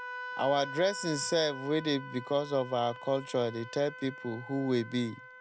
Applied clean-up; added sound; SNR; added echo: none; Wind instrument, woodwind instrument; 12 dB; none.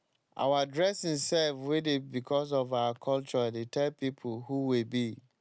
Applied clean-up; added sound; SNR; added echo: none; none; none; none.